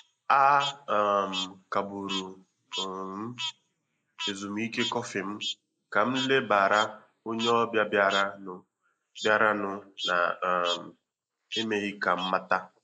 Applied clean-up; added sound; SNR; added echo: neural mask model Resemble Enhance denoiser.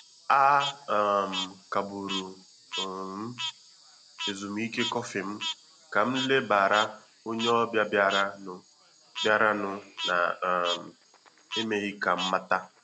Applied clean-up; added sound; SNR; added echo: none; Frog; 10 dB; none.